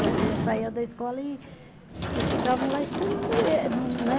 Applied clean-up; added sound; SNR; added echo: none; Sliding door / Slam; 1 dB; none.